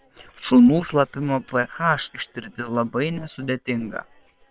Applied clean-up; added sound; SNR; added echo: neural separator model SepFormer WHAM!.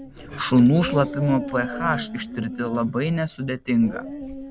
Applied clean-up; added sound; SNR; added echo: none; Dog; 11 dB; none.